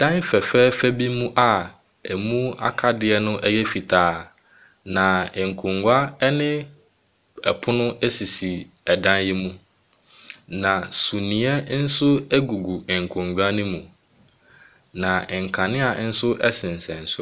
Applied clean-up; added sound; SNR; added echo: none; none; none; none.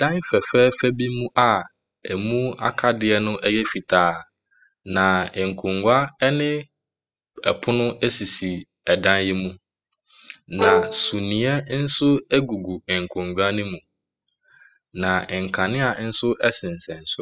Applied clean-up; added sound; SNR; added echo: classical method spectral subtraction.